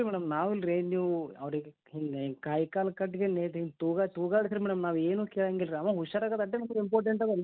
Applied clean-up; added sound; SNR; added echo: none; none; none; none.